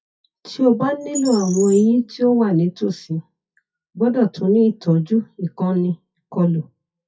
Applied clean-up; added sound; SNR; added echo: classical method WPE with log-MMSE.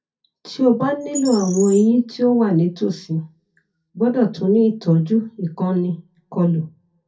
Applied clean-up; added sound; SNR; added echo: none; Bird; 17 dB; reverberation time 0.3 s.